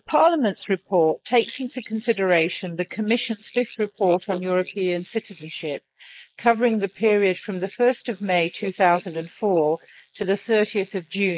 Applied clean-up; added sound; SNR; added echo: neural mask model Resemble Enhance denoiser.